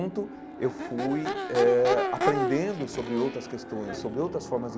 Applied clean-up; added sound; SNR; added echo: none; Crowd / Race car, auto racing / Accelerating, revving, vroom; 4 dB; none.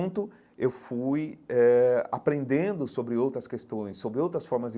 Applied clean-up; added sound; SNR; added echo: none; none; none; none.